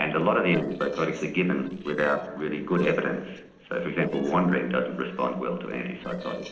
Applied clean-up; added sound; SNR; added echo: neural separator model SepFormer DNS4.